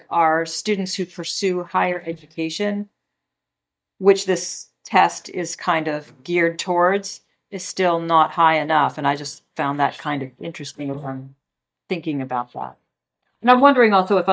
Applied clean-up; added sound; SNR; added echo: neural mask model DeepFilterNet 3.